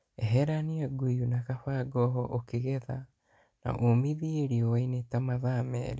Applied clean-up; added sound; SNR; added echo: none; none; none; none.